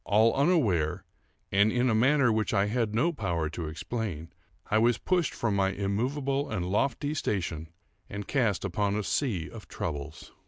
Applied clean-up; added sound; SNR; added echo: none; none; none; none.